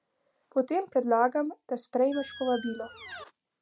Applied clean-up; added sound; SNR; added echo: none; Squeak; 13 dB; none.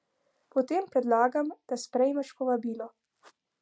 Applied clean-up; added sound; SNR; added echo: none; none; none; none.